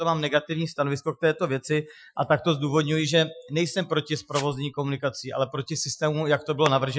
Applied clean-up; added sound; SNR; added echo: classical method Wiener filter.